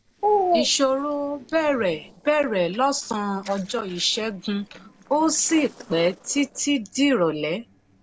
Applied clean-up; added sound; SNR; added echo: neural separator model SepFormer DNS4.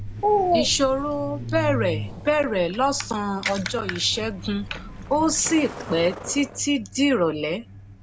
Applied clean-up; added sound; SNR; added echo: none; Truck; 11 dB; none.